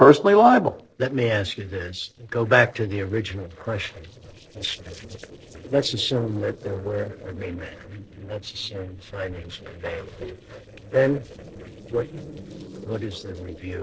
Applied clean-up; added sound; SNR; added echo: neural separator model SepFormer DNS4.